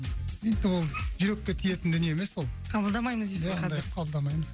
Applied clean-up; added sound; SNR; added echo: none; none; none; none.